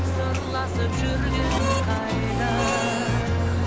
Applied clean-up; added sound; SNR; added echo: none; Harmonica + Car passing by / Race car, auto racing; 5 dB; none.